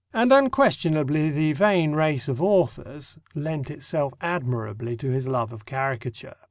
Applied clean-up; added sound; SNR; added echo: none; none; none; none.